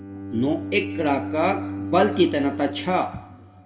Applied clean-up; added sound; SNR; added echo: none; Bowed string instrument; 8 dB; reverberation time 1.2 s.